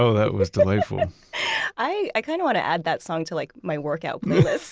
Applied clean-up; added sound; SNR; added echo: none; none; none; none.